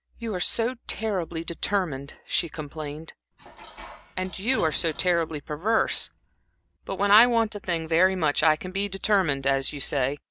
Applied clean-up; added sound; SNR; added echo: none; Dishes, pots, and pans; 20 dB; none.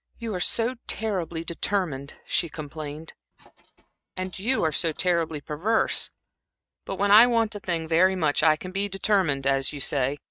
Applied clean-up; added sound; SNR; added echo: neural mask model RNNoise.